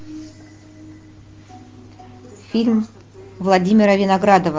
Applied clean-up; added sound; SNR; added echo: none; none; none; none.